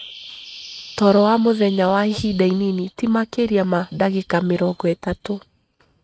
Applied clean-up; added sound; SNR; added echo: neural mask model RNNoise.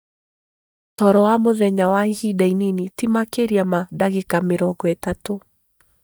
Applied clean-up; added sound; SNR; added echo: neural mask model DeepFilterNet 3.